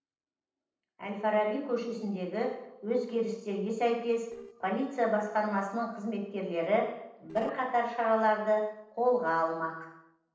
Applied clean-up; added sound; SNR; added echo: neural separator model SepFormer DNS4.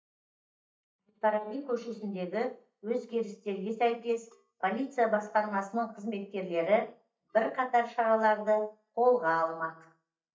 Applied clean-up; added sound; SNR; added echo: neural mask model DeepFilterNet 3.